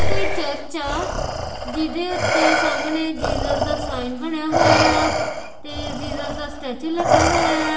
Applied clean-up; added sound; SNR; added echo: none; Respiratory sounds; -1 dB; reverberation time 1.0 s.